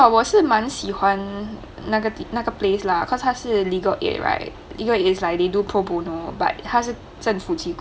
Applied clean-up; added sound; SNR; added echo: none; none; none; none.